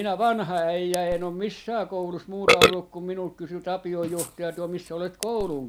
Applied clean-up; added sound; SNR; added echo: none; Burping, eructation; 1 dB; none.